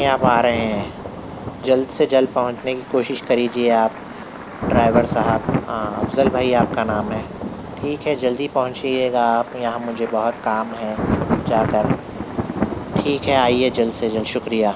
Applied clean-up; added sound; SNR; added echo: none; Thunder; 6 dB; none.